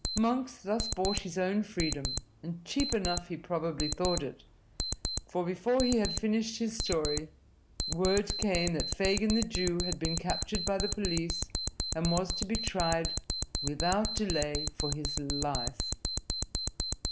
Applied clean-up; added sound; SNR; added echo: none; Alarm; 3 dB; none.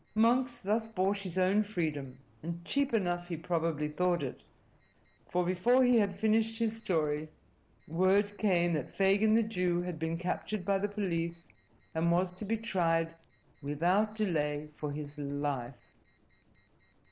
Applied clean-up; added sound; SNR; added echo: neural separator model SepFormer DNS4.